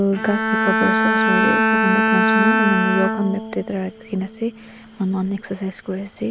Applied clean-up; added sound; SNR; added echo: none; Bowed string instrument; -2 dB; none.